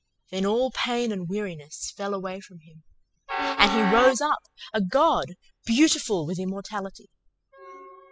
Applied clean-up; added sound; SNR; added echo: classical method spectral subtraction.